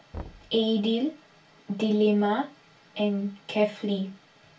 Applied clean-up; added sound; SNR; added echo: none; Knock; 20 dB; reverberation time 0.2 s.